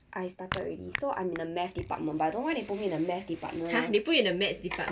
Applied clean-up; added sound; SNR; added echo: none; none; none; none.